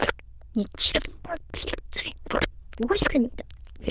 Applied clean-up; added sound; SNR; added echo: neural diffusion model UNIVERSE++.